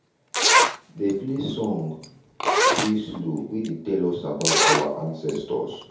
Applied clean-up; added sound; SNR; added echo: none; Zipper (clothing); -3 dB; reverberation time 0.6 s.